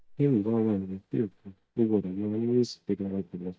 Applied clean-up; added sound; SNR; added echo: neural mask model DeepFilterNet 3.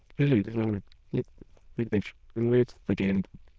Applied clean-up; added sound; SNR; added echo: neural diffusion model UNIVERSE++.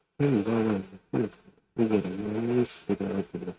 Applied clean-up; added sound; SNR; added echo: neural mask model RNNoise.